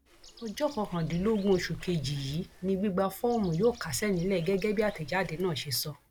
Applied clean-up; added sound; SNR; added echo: none; Bird; 19 dB; none.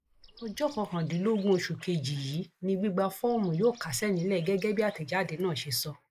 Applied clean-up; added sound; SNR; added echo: neural mask model Resemble Enhance denoiser.